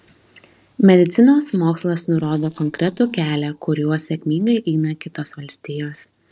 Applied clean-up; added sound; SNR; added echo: neural separator model SepFormer DNS4.